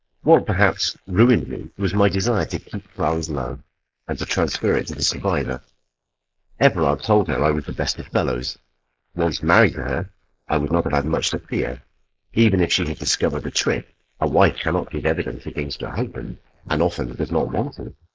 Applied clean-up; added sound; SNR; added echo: neural mask model Resemble Enhance denoiser.